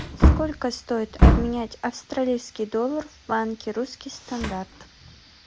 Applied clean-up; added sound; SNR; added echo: none; Wood; -4 dB; none.